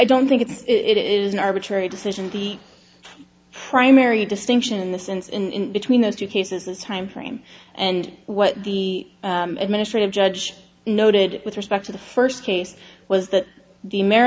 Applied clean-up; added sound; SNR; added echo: none; none; none; none.